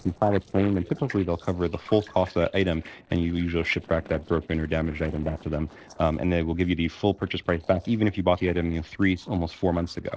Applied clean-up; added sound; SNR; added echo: neural separator model SepFormer DNS4.